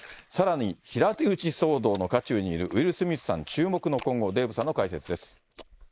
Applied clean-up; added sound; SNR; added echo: neural mask model Resemble Enhance denoiser.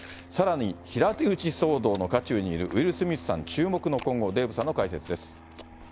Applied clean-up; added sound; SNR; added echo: none; Fixed-wing aircraft, airplane + Chewing, mastication; 17 dB; none.